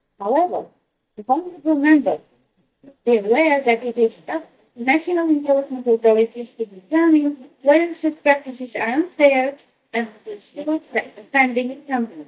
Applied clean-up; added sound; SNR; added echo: neural mask model DeepFilterNet 3.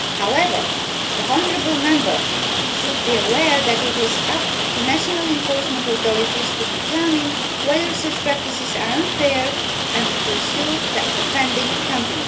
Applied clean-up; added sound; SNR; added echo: none; Rain; -1 dB; reverberation time 0.3 s.